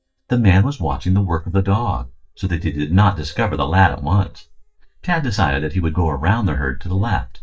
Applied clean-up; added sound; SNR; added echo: neural mask model DeepFilterNet 3.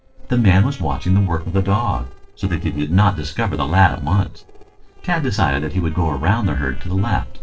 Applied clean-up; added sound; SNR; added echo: neural separator model SepFormer DNS4.